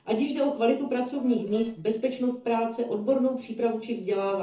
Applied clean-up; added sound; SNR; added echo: neural separator model SepFormer DNS4.